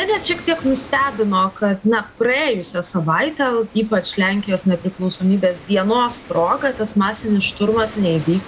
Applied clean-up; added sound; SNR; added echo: none; Waves, surf; 19 dB; none.